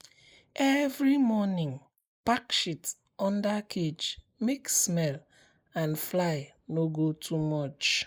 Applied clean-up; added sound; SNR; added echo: neural mask model Resemble Enhance denoiser.